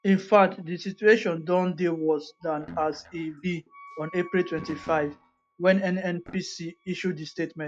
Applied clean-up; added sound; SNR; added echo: classical method log-MMSE.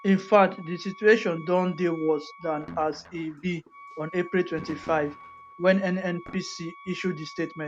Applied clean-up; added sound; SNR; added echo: none; Guitar + Wind instrument, woodwind instrument; 19 dB; none.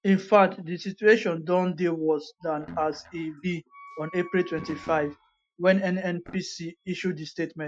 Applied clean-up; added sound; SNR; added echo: classical method Wiener filter.